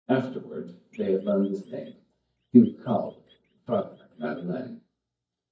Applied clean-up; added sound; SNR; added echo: neural mask model DeepFilterNet 3.